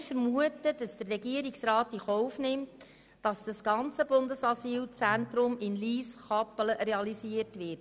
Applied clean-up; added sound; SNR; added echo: none; none; none; none.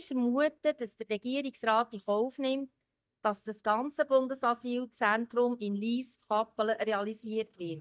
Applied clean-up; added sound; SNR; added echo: neural mask model DeepFilterNet 3.